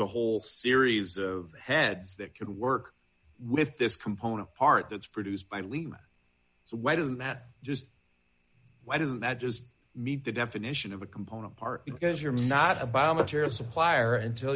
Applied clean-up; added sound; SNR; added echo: none; none; none; none.